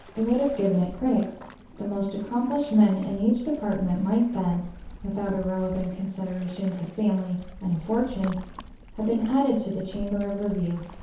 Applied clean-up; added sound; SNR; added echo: none; Waves, surf; 17 dB; reverberation time 0.6 s.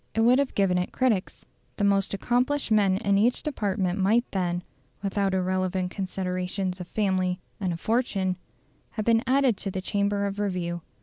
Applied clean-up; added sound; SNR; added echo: none; none; none; none.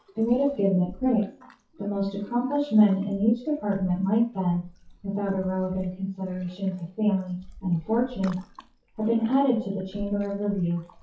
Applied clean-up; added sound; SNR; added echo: classical method WPE with log-MMSE.